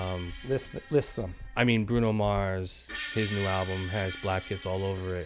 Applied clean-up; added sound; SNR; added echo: none; Screech; 12 dB; none.